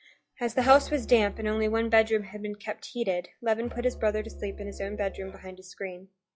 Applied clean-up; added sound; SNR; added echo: classical method log-MMSE.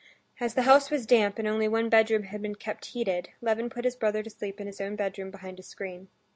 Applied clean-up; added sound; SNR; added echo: none; none; none; none.